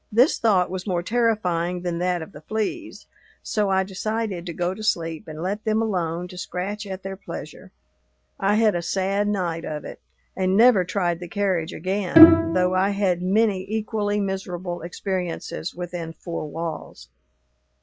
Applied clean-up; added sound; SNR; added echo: none; Bowed string instrument; -3 dB; none.